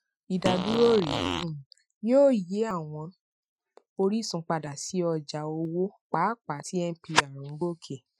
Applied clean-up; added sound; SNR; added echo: classical method Wiener filter.